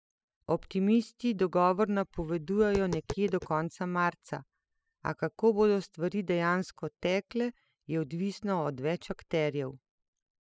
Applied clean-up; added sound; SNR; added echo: classical method spectral subtraction.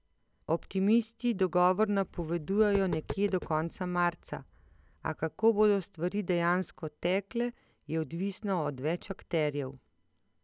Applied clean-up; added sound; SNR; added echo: none; Tap; 14 dB; none.